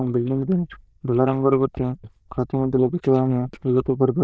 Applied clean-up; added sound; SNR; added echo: neural diffusion model UNIVERSE++.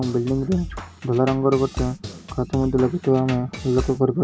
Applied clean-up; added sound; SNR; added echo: none; Drum kit; 12 dB; none.